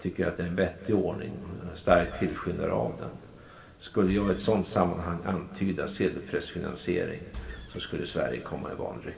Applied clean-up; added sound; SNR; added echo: none; Engine; 14 dB; reverberation time 2.8 s.